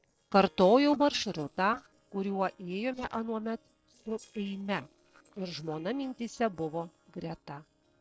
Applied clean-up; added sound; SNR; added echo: neural separator model SepFormer DNS4.